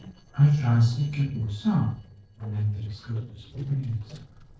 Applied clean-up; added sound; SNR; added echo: neural separator model SepFormer DNS4.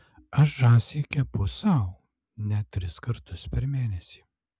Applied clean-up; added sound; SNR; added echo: none; none; none; none.